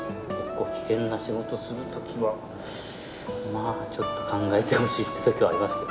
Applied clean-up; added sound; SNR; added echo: none; none; none; none.